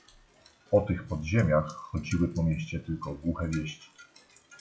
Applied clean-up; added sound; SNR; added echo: classical method log-MMSE.